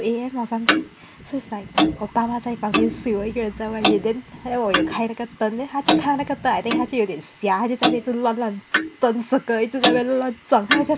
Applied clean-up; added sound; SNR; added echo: none; Clock; 3 dB; none.